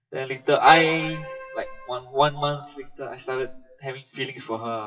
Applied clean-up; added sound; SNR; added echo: classical method WPE with log-MMSE.